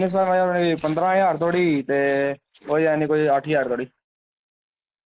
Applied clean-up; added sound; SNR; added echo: neural mask model Resemble Enhance denoiser.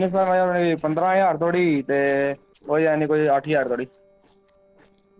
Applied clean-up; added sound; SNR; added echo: neural separator model SepFormer DNS4.